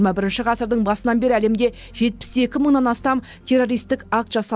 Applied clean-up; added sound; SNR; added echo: none; none; none; none.